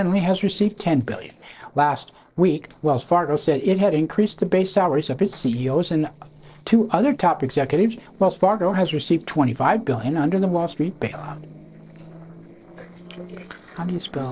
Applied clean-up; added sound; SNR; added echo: neural separator model SepFormer DNS4.